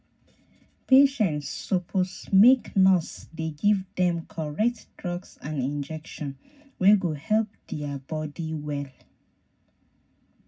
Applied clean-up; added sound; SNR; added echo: none; none; none; reverberation time 0.4 s.